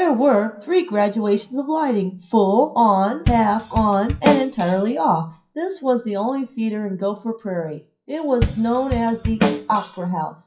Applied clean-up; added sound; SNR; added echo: classical method WPE with log-MMSE.